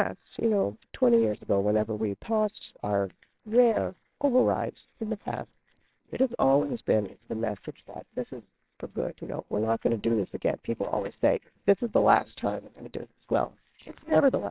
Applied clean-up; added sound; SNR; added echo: neural separator model SepFormer WHAMR!.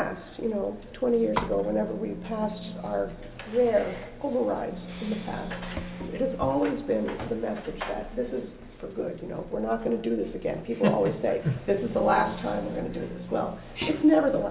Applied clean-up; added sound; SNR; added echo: none; Wind instrument, woodwind instrument; 15 dB; reverberation time 1.7 s.